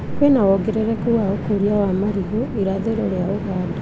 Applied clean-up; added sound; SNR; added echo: none; Train; 7 dB; none.